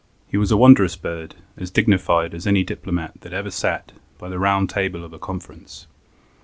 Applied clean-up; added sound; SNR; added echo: none; none; none; none.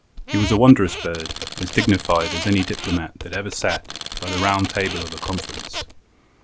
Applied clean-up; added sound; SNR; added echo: none; Squeak + Tools; 9 dB; none.